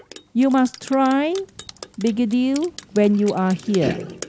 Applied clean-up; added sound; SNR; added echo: none; Drip; 15 dB; none.